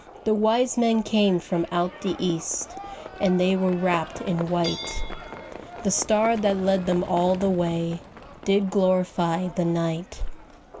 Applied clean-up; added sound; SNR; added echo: none; Livestock, farm animals, working animals; 15 dB; none.